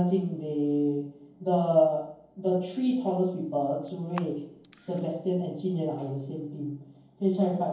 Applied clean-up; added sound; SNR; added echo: none; Camera; 18 dB; reverberation time 0.9 s.